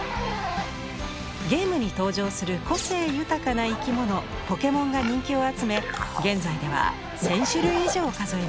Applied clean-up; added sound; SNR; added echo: none; Zipper (clothing); 12 dB; none.